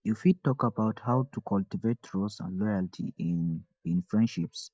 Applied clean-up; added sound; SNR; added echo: neural mask model DeepFilterNet 3.